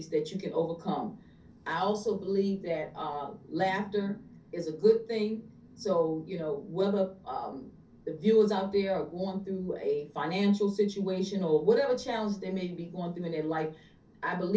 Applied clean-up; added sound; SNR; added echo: none; none; none; reverberation time 0.3 s.